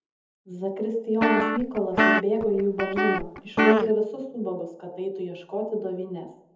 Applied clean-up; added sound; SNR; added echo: none; Guitar; -3 dB; reverberation time 0.8 s.